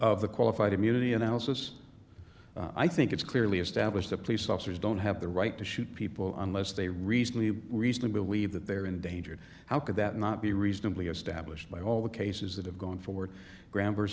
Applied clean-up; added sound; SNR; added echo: none; none; none; none.